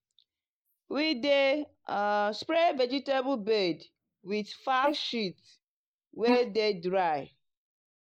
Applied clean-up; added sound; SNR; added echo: neural mask model Resemble Enhance denoiser.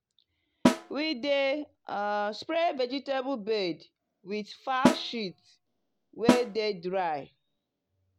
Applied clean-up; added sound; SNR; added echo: none; Snare drum; -2 dB; none.